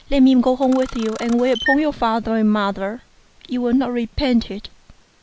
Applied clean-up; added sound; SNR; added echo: none; Camera; 10 dB; none.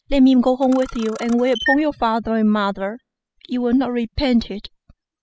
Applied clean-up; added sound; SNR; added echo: classical method spectral subtraction.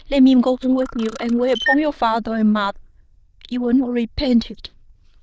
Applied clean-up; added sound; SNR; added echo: neural diffusion model UNIVERSE++.